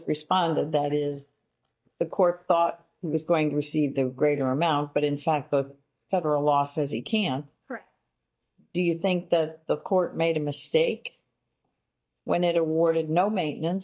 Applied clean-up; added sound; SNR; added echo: neural mask model DeepFilterNet 3.